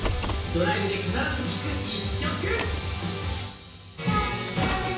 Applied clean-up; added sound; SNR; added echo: none; Car; 10 dB; reverberation time 0.7 s.